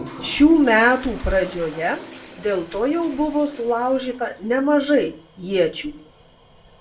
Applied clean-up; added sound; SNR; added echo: none; Toilet flush; 19 dB; reverberation time 0.3 s.